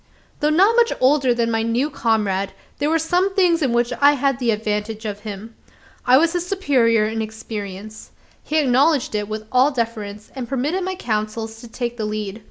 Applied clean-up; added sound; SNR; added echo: none; none; none; none.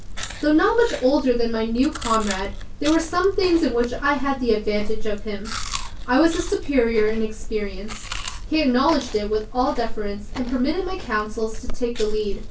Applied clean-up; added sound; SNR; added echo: none; Chewing, mastication; 5 dB; reverberation time 0.2 s.